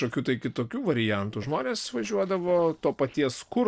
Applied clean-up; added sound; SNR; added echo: neural separator model SepFormer DNS4.